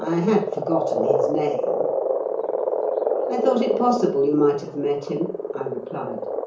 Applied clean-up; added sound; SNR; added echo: none; Frog; 1 dB; reverberation time 0.6 s.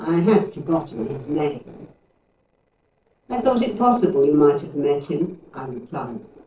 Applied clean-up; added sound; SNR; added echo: neural separator model SepFormer DNS4.